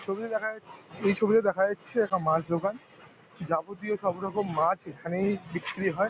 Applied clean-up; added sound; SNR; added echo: none; none; none; none.